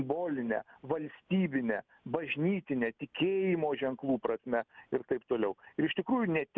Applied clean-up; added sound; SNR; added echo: none; none; none; none.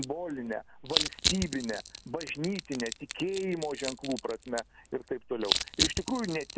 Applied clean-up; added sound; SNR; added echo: none; Crushing; 1 dB; none.